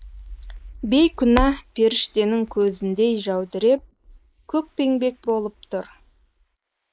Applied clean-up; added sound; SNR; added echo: neural mask model Resemble Enhance denoiser.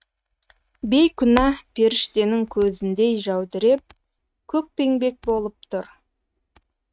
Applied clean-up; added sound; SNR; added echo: neural mask model RNNoise.